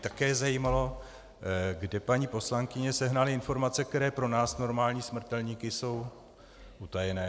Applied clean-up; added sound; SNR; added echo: none; none; none; none.